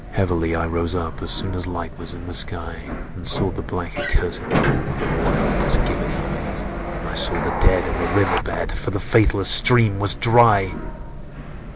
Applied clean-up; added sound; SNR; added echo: none; Sliding door; 4 dB; none.